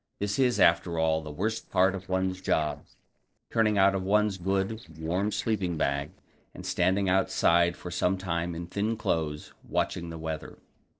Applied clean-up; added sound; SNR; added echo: neural separator model SepFormer DNS4.